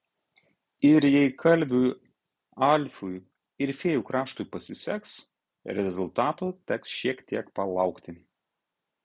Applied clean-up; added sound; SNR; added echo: none; none; none; none.